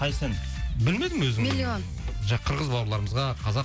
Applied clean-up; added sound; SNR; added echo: none; none; none; none.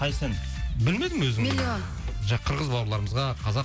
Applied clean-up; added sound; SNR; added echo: none; Thump, thud; 15 dB; none.